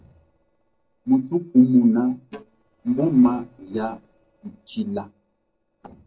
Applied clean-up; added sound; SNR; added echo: neural separator model SepFormer DNS4.